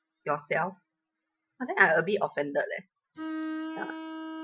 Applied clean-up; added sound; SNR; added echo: classical method Wiener filter.